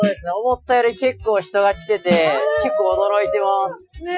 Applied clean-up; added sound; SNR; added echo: classical method Wiener filter.